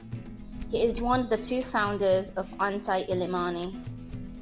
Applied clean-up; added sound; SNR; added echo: none; Acoustic guitar + Thunder; 10 dB; none.